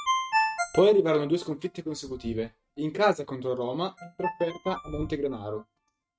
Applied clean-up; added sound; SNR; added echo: neural mask model RNNoise.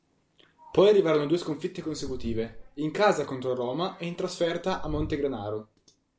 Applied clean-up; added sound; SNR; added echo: none; none; none; none.